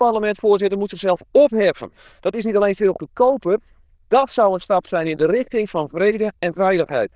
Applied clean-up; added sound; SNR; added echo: neural diffusion model UNIVERSE++.